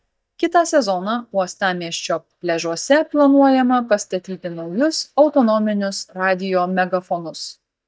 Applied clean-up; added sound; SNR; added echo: neural mask model DeepFilterNet 3.